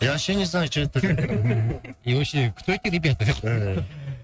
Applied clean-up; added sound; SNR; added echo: neural mask model RNNoise.